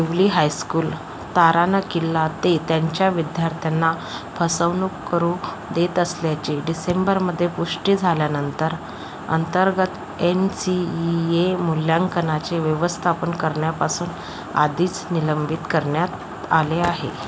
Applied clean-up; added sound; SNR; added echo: none; none; none; none.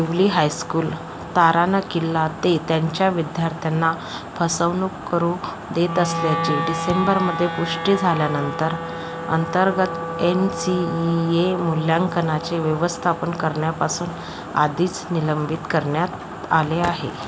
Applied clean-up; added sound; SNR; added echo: none; Wind instrument, woodwind instrument; 10 dB; none.